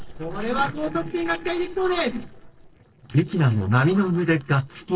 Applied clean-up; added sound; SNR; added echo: neural separator model SepFormer DNS4.